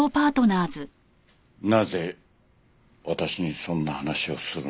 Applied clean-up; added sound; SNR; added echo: none; none; none; none.